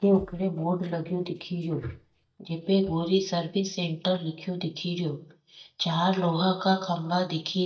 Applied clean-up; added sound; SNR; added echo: neural mask model DeepFilterNet 3.